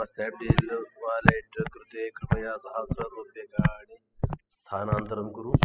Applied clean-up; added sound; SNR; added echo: classical method spectral subtraction.